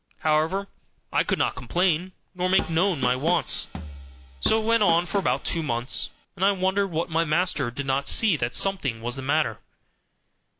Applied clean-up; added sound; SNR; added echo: none; Drum kit; 9 dB; none.